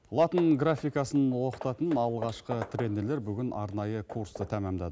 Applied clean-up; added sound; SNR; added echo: none; Hammer / Wood; 15 dB; none.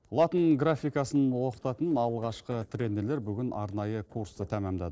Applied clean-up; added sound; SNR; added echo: neural separator model SepFormer DNS4.